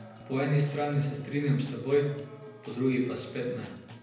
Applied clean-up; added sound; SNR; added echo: none; Acoustic guitar; 18 dB; reverberation time 0.9 s.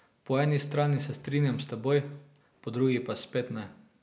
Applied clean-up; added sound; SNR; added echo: none; none; none; none.